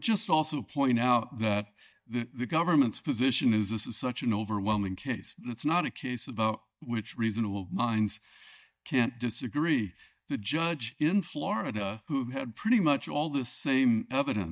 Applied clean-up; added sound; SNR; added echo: neural mask model DeepFilterNet 3.